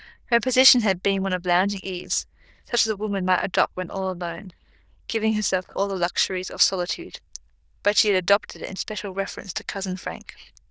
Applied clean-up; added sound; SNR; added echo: neural diffusion model UNIVERSE++.